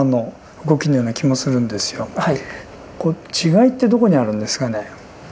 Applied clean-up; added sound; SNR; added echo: none; none; none; none.